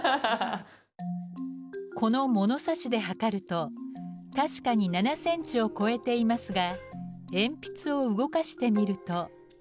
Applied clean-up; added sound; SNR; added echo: none; none; none; none.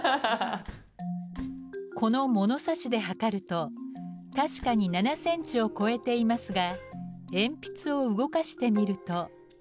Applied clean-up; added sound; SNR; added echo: none; Slam; 17 dB; none.